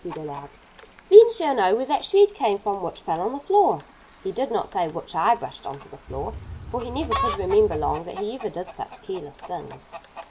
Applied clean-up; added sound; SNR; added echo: none; Wind + Chicken, rooster; 14 dB; none.